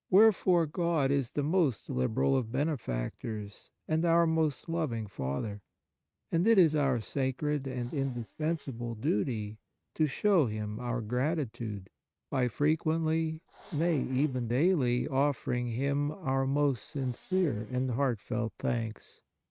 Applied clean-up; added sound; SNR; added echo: neural mask model RNNoise.